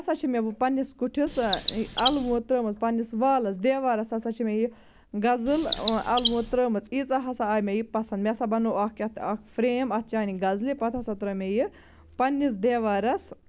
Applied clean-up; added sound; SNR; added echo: none; Chirp, tweet; -4 dB; none.